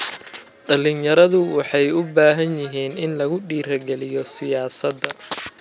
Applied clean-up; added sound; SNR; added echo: none; none; none; none.